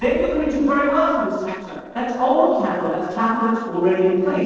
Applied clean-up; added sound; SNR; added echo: neural separator model SepFormer DNS4.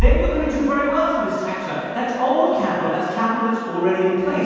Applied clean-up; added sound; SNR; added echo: none; Bass drum; 6 dB; reverberation time 2.1 s.